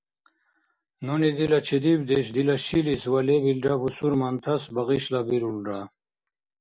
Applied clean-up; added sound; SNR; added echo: none; none; none; none.